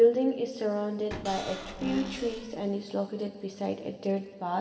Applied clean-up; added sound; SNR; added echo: none; Cupboard open or close / Door; 10 dB; reverberation time 2.0 s.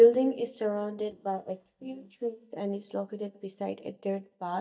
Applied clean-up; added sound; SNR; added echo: neural mask model DeepFilterNet 3.